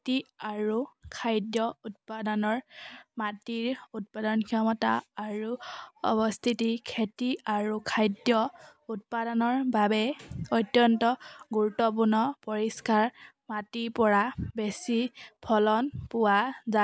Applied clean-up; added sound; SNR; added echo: none; none; none; none.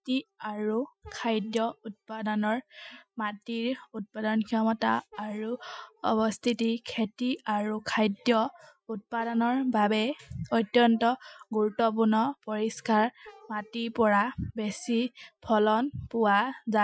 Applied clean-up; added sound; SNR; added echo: classical method Wiener filter.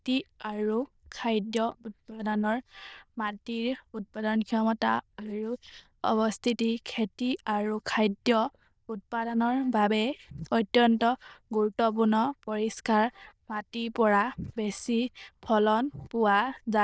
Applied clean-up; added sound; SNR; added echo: neural diffusion model UNIVERSE++.